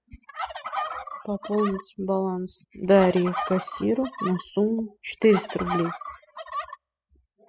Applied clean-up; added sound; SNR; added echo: classical method spectral subtraction.